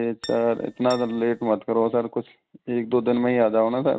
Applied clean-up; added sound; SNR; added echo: neural mask model RNNoise.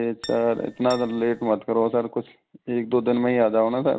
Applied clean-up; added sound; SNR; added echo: none; Acoustic guitar; 19 dB; none.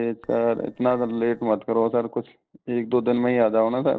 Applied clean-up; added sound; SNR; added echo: neural separator model SepFormer DNS4.